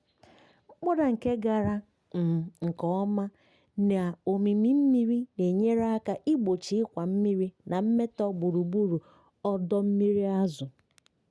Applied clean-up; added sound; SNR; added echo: none; none; none; none.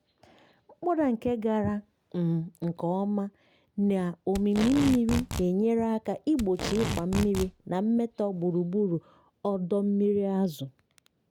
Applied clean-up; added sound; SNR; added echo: none; Packing tape, duct tape; 6 dB; none.